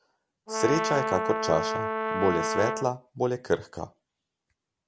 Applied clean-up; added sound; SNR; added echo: none; Brass instrument; 0 dB; none.